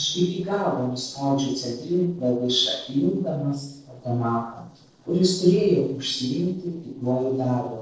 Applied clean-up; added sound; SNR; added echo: neural separator model SepFormer DNS4.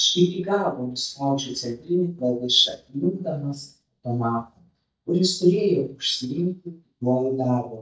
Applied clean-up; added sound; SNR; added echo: neural mask model DeepFilterNet 3.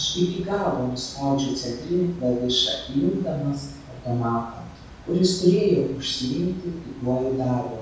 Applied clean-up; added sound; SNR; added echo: none; Water; 20 dB; reverberation time 0.7 s.